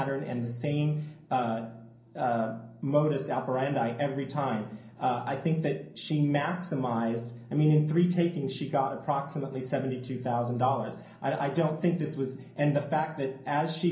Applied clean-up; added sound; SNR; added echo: none; none; none; reverberation time 0.6 s.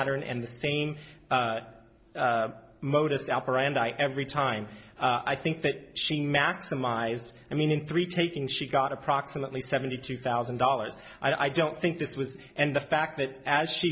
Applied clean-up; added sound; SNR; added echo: none; none; none; none.